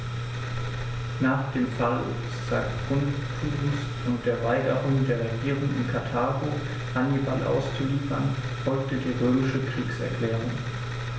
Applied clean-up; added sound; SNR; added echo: none; none; none; none.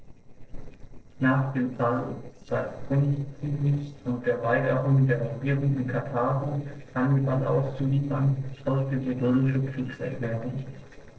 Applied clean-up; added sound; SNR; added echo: neural separator model SepFormer DNS4.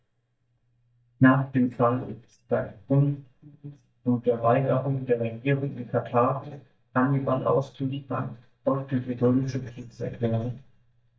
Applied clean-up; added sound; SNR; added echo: neural mask model DeepFilterNet 3.